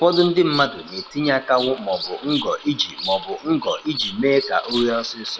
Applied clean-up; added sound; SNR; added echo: none; Bird vocalization, bird call, bird song; 11 dB; none.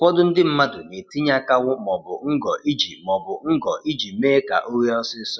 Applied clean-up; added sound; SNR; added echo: none; none; none; none.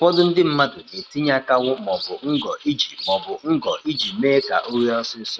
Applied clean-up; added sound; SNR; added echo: neural mask model RNNoise.